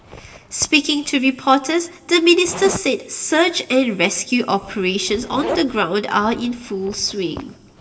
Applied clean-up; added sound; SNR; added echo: none; Zipper (clothing); 16 dB; reverberation time 1.1 s.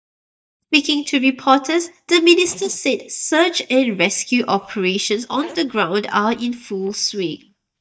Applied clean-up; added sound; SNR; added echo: neural mask model DeepFilterNet 3.